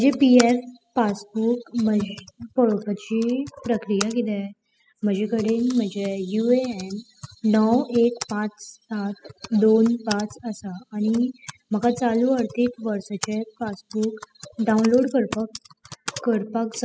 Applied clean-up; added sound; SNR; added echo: classical method spectral subtraction.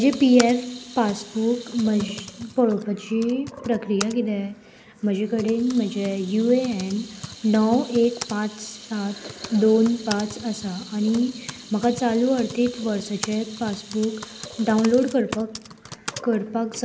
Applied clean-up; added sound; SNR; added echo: none; Sink (filling or washing) / Water tap, faucet + Typing; 15 dB; none.